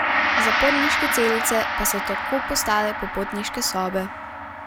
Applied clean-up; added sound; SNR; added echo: none; Gong; -1 dB; none.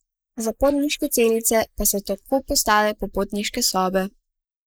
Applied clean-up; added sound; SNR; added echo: neural mask model Resemble Enhance denoiser.